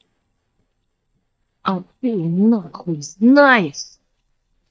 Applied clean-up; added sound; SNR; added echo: neural mask model DeepFilterNet 3.